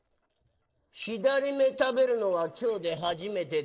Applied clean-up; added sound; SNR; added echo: neural separator model SepFormer DNS4.